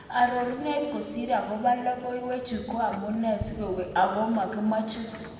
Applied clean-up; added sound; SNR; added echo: none; Subway, metro, underground; 19 dB; reverberation time 1.5 s.